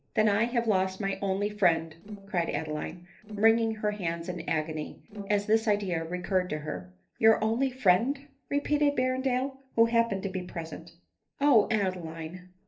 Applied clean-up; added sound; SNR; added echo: neural separator model SepFormer DNS4.